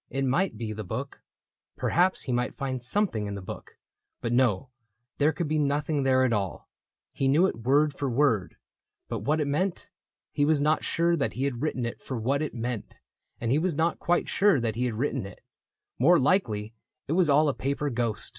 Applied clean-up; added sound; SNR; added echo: none; none; none; none.